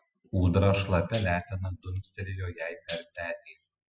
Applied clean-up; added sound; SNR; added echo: classical method spectral subtraction.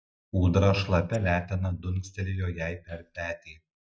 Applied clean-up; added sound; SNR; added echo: neural mask model DeepFilterNet 3.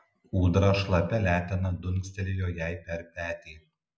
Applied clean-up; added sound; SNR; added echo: none; none; none; none.